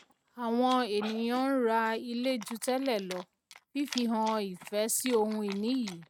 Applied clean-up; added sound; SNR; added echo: neural mask model RNNoise.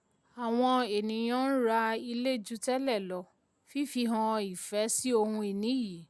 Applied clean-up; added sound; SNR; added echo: none; none; none; none.